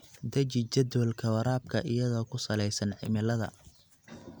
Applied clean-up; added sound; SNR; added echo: none; none; none; none.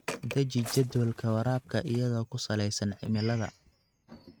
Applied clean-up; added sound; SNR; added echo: neural mask model RNNoise.